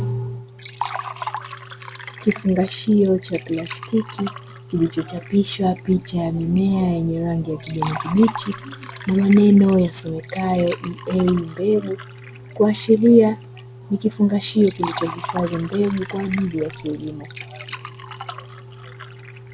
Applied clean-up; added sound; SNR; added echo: none; Liquid; 15 dB; none.